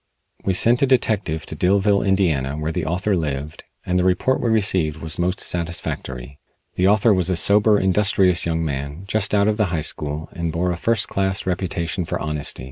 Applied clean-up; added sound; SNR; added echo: none; none; none; none.